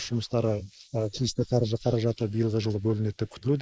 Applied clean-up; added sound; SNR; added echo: neural mask model Resemble Enhance denoiser.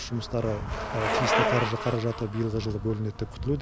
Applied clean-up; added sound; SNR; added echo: none; Bicycle; 2 dB; none.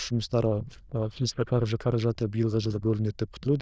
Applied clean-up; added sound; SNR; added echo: neural diffusion model UNIVERSE++.